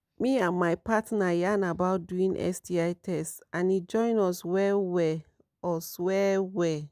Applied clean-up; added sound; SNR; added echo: none; none; none; none.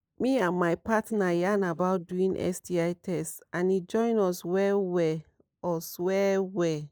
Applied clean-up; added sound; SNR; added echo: neural mask model Resemble Enhance denoiser.